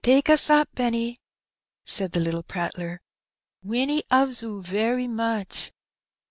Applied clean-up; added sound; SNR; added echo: none; none; none; none.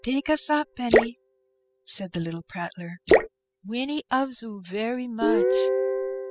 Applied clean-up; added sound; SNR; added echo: classical method spectral subtraction.